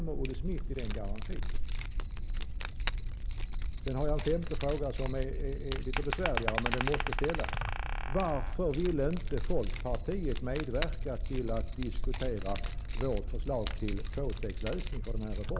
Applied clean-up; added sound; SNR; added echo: none; Glass + Keys jangling; -4 dB; none.